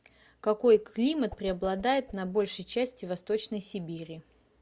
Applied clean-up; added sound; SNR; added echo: none; Whoosh, swoosh, swish; 19 dB; none.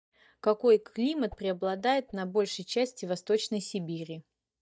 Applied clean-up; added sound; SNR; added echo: neural mask model DeepFilterNet 3.